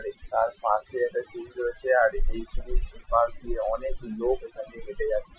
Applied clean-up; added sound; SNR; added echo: classical method Wiener filter.